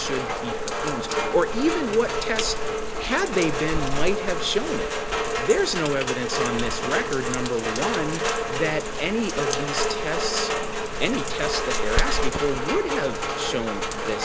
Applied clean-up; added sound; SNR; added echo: none; Rain; -2 dB; none.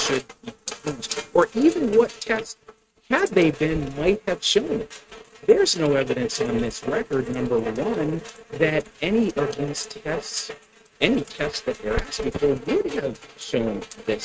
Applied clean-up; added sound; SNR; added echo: neural mask model RNNoise.